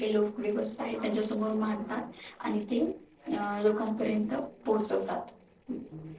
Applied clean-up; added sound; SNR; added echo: neural separator model SepFormer DNS4.